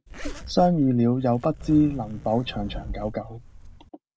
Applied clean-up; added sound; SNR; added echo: none; Zipper (clothing); 13 dB; none.